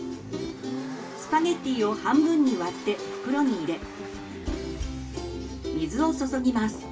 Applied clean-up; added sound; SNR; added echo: none; Accelerating, revving, vroom; 16 dB; reverberation time 0.2 s.